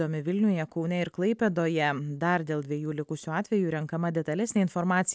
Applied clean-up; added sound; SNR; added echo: none; none; none; none.